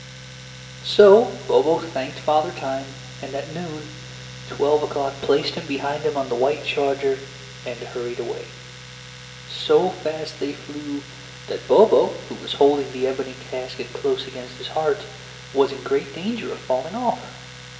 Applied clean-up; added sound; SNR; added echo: none; Domestic sounds, home sounds; 16 dB; reverberation time 1.8 s.